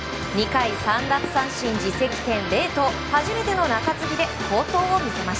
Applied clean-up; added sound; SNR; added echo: none; none; none; none.